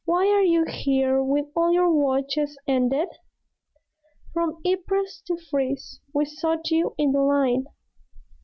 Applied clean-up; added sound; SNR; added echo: none; none; none; none.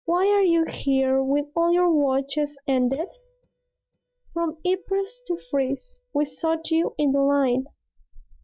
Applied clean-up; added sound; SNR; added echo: neural mask model DeepFilterNet 3.